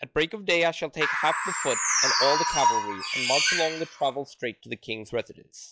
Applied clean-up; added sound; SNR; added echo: classical method log-MMSE.